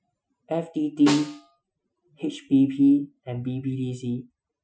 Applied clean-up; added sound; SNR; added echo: classical method Wiener filter.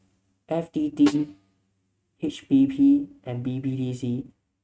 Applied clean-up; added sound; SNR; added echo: neural mask model RNNoise.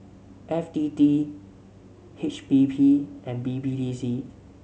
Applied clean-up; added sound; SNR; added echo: none; none; none; none.